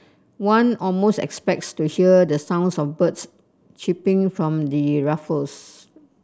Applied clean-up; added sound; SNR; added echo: none; none; none; none.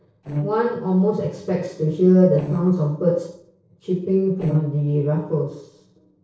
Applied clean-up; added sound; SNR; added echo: neural separator model SepFormer DNS4.